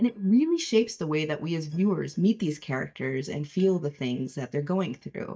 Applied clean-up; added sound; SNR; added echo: neural mask model DeepFilterNet 3.